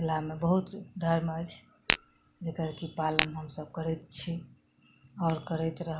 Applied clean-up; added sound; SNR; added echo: none; Tap / Glass; 0 dB; none.